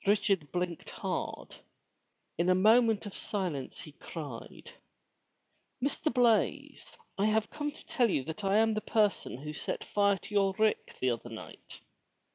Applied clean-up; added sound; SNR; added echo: none; none; none; none.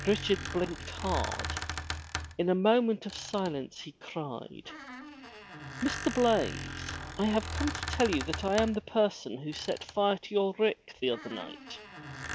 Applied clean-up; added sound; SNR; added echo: none; Squeak; 9 dB; none.